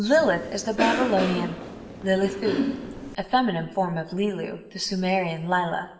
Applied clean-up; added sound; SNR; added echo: none; Cough; 5 dB; reverberation time 1.0 s.